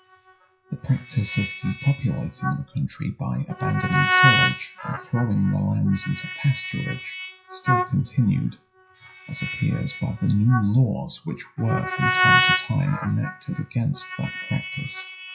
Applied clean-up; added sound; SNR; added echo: classical method WPE with log-MMSE.